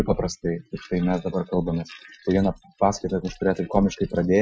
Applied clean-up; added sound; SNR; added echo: classical method Wiener filter.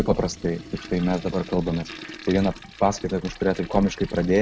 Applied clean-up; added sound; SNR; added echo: none; Toilet flush; 18 dB; none.